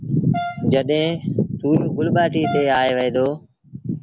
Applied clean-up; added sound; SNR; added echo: none; Brass instrument; 11 dB; none.